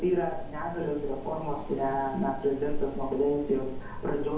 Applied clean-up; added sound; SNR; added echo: none; Rain; 6 dB; reverberation time 2.0 s.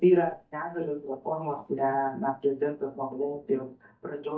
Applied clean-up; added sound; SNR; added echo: neural mask model DeepFilterNet 3.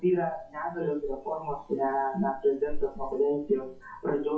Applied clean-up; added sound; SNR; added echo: classical method WPE with log-MMSE.